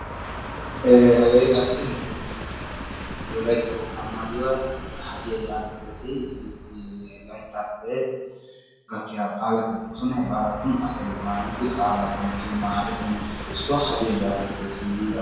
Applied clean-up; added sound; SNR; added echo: none; Train; 11 dB; reverberation time 1.0 s.